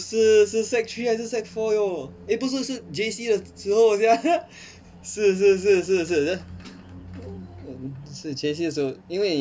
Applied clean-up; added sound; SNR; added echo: none; none; none; none.